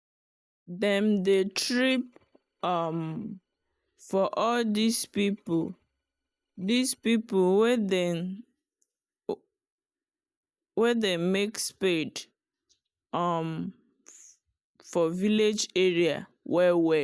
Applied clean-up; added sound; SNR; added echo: neural mask model DeepFilterNet 3.